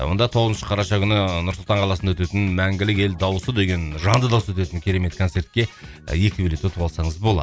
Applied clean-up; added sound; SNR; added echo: none; none; none; none.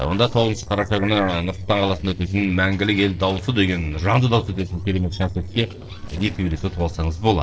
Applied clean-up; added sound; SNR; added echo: neural separator model SepFormer DNS4.